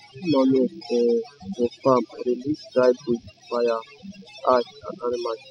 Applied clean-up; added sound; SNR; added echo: classical method spectral subtraction.